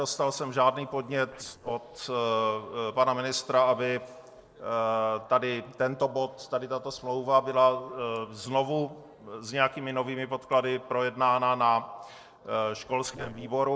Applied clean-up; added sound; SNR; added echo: neural separator model SepFormer DNS4.